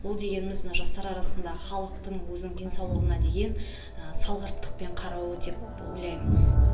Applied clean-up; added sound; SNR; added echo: none; Crowd; 1 dB; reverberation time 0.3 s.